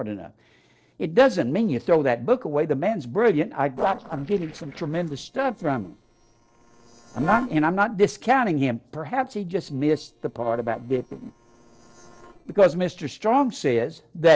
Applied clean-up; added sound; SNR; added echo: neural separator model SepFormer DNS4.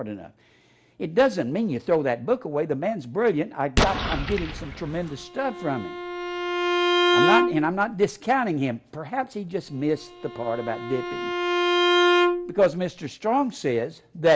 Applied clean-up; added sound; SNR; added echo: none; Bowed string instrument + Explosion; -1 dB; none.